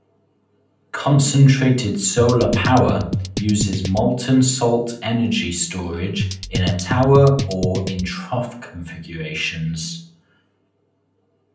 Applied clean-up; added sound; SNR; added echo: none; Drum kit; 4 dB; reverberation time 0.6 s.